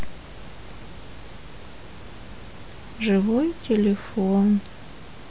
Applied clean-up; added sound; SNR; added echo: none; none; none; none.